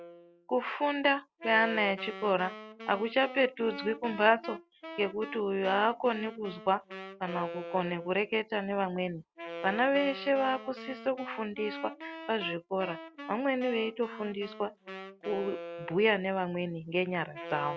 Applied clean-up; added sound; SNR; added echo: none; Wind instrument, woodwind instrument; 13 dB; none.